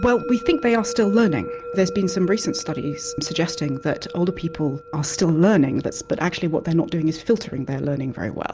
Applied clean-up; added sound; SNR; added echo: none; Musical instrument; 14 dB; none.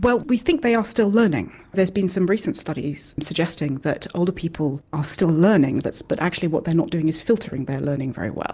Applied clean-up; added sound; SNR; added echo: none; none; none; none.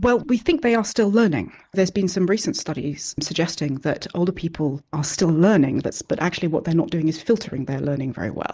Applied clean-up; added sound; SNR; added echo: neural mask model Resemble Enhance denoiser.